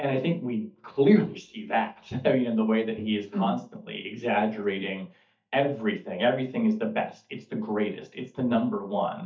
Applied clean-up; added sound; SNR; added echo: neural mask model DeepFilterNet 3.